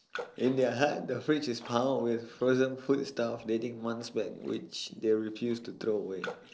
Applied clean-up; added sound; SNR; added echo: neural separator model SepFormer DNS4.